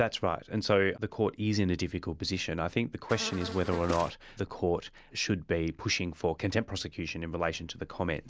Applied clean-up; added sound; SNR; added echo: none; Buzz; 8 dB; none.